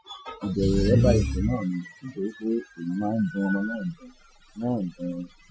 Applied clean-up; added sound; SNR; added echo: classical method Wiener filter.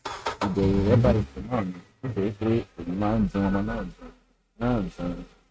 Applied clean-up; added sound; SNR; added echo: neural mask model RNNoise.